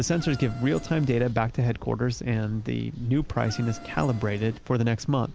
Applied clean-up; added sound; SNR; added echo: none; Insect + Fire; 16 dB; none.